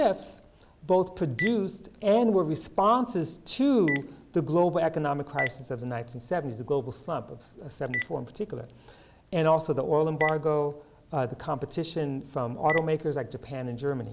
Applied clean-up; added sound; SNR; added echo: none; Telephone; 14 dB; none.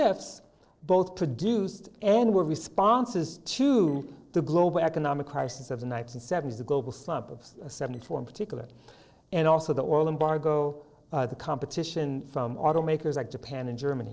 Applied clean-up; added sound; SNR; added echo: neural separator model SepFormer DNS4.